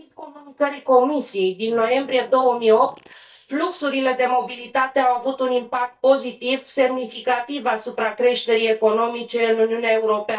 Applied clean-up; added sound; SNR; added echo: neural mask model DeepFilterNet 3.